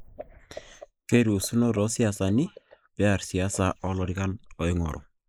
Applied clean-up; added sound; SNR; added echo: neural mask model Resemble Enhance denoiser.